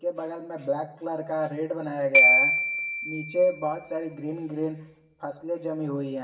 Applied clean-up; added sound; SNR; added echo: none; Glockenspiel; -4 dB; reverberation time 0.7 s.